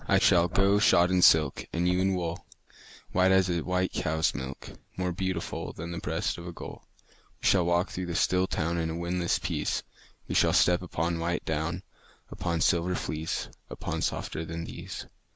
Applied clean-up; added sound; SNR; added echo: none; none; none; none.